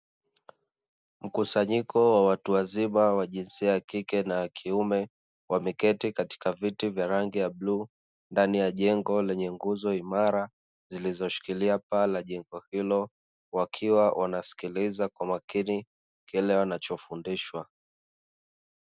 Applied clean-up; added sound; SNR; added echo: none; none; none; none.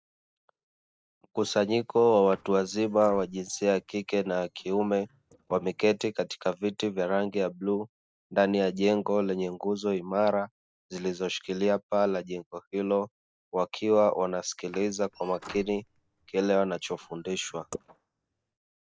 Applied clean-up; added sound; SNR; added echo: neural mask model DeepFilterNet 3.